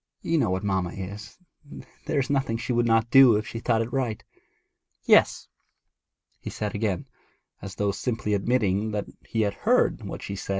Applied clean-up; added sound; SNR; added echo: none; none; none; none.